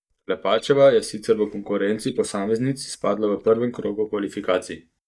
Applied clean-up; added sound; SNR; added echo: neural mask model DeepFilterNet 3.